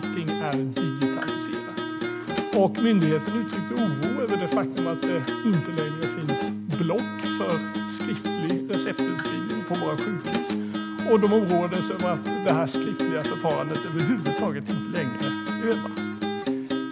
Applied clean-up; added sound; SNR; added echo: none; Acoustic guitar; 1 dB; none.